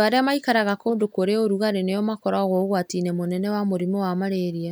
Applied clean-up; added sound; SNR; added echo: neural mask model DeepFilterNet 3.